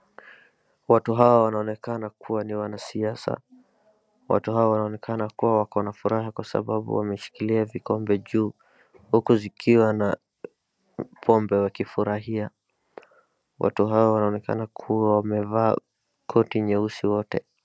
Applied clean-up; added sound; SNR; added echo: none; none; none; none.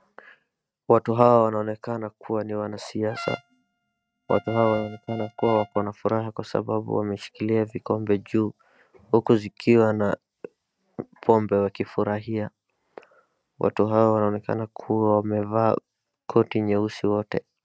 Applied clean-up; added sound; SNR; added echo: neural mask model RNNoise.